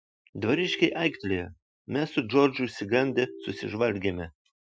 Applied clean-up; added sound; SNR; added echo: classical method Wiener filter.